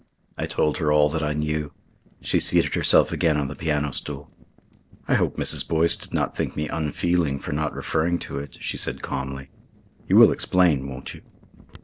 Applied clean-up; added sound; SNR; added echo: neural separator model SepFormer DNS4.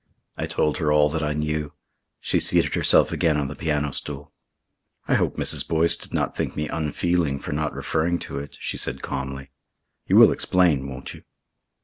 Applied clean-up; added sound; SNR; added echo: none; none; none; none.